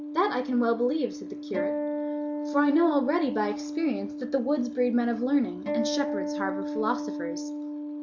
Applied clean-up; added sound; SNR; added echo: none; Acoustic guitar; 5 dB; none.